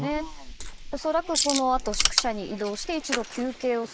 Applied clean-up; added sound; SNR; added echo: neural mask model Resemble Enhance denoiser.